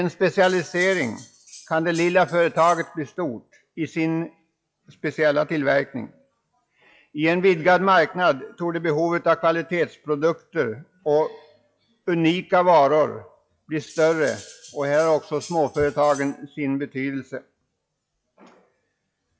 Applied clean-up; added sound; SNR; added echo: classical method log-MMSE.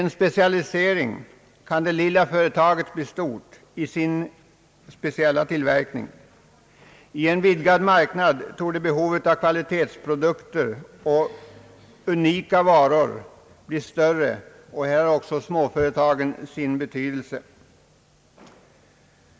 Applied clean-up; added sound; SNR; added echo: none; none; none; none.